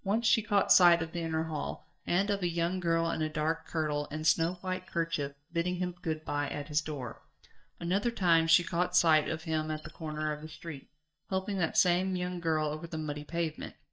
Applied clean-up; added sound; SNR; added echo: neural mask model DeepFilterNet 3.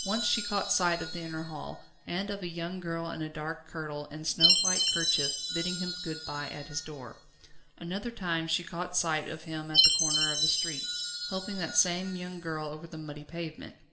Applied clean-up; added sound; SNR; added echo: none; Chime; -1 dB; reverberation time 2.0 s.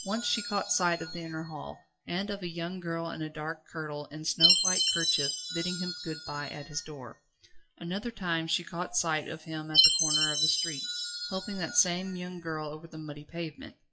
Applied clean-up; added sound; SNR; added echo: classical method WPE with log-MMSE.